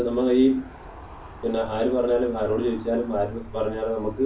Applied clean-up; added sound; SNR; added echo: none; Aircraft; 18 dB; reverberation time 0.3 s.